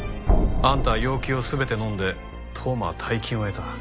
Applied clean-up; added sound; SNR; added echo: none; none; none; none.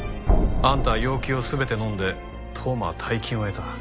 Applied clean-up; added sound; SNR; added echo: none; Bowed string instrument + Organ; 20 dB; none.